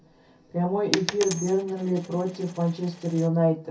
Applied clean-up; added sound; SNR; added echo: none; Coin (dropping); 11 dB; reverberation time 0.3 s.